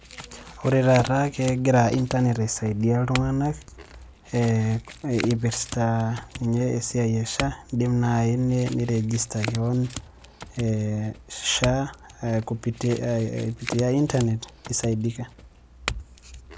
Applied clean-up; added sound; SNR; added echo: none; Chink, clink / Domestic sounds, home sounds; 14 dB; none.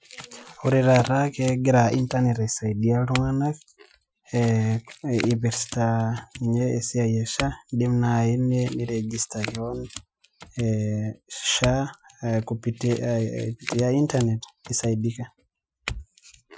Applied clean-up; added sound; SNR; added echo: classical method Wiener filter.